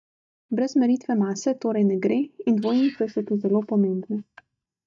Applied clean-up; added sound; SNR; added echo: neural mask model DeepFilterNet 3.